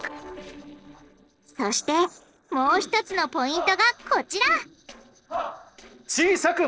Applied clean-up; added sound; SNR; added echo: neural separator model SepFormer DNS4.